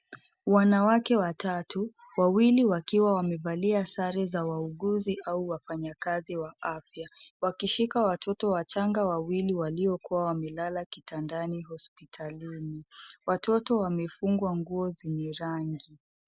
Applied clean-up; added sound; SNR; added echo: none; none; none; none.